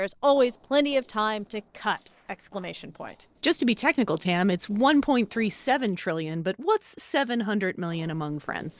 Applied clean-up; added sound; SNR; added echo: neural separator model SepFormer DNS4.